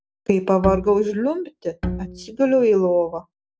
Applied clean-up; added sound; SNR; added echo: none; Bowed string instrument; 10 dB; none.